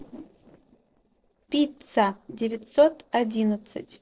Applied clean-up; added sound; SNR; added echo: neural separator model SepFormer DNS4.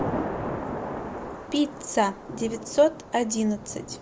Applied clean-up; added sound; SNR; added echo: none; Thunder / Rain; 6 dB; none.